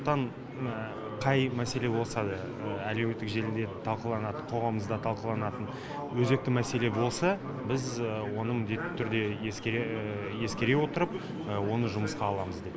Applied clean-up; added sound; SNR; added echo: none; none; none; none.